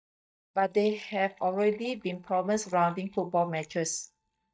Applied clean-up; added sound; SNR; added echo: neural mask model DeepFilterNet 3.